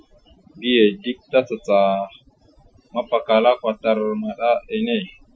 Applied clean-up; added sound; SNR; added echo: classical method Wiener filter.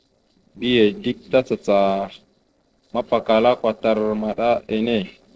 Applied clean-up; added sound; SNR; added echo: neural separator model SepFormer DNS4.